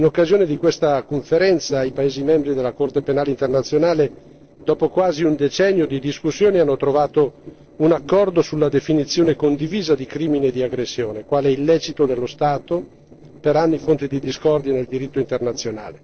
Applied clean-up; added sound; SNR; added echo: neural separator model SepFormer DNS4.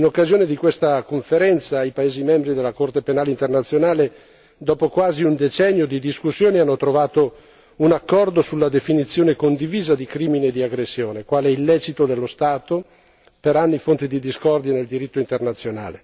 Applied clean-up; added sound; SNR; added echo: none; none; none; none.